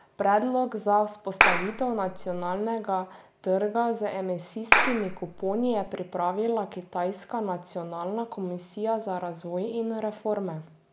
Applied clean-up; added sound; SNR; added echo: none; Clapping; -3 dB; none.